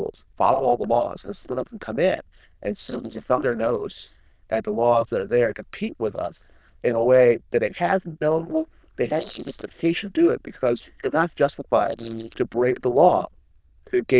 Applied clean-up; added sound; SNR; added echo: neural diffusion model UNIVERSE++.